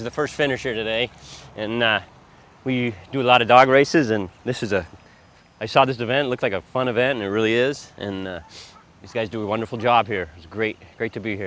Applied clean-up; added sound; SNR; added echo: none; none; none; none.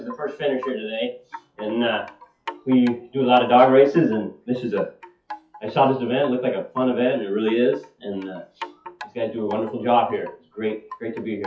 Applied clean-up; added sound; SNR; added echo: classical method WPE with log-MMSE.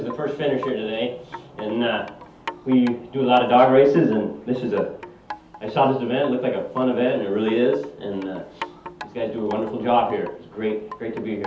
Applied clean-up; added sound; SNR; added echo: none; Wind chime; 18 dB; reverberation time 0.5 s.